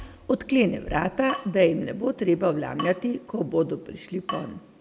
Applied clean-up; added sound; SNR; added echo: none; Drip / Water tap, faucet; 16 dB; none.